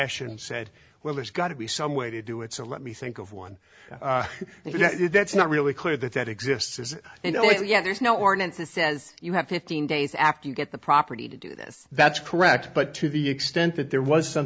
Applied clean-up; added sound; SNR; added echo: none; none; none; none.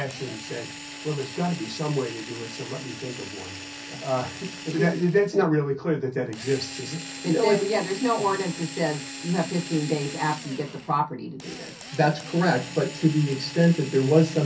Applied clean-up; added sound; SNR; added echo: none; Drill; 13 dB; reverberation time 0.3 s.